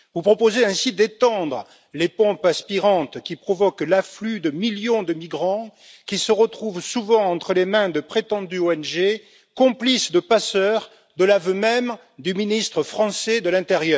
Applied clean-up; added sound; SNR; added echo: none; none; none; none.